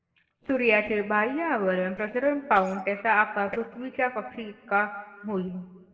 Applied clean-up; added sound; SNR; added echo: neural separator model SepFormer DNS4.